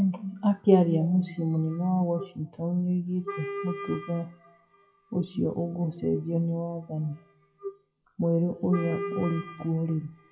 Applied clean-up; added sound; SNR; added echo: classical method WPE with log-MMSE.